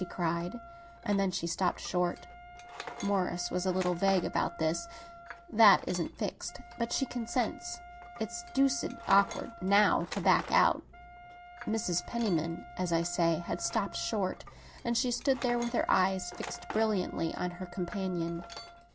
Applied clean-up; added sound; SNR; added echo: none; Tools + Wind instrument, woodwind instrument; 15 dB; none.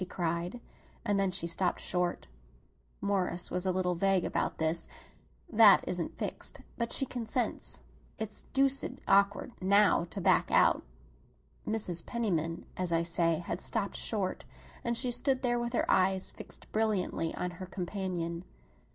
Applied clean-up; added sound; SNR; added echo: none; none; none; none.